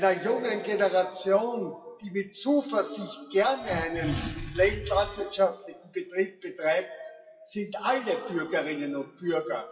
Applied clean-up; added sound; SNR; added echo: classical method WPE with log-MMSE.